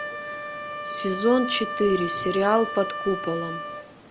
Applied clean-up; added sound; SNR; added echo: none; Wind instrument, woodwind instrument; 6 dB; none.